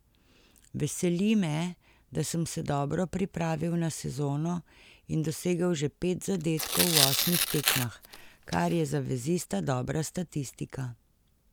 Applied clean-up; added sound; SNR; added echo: none; Tearing; 0 dB; none.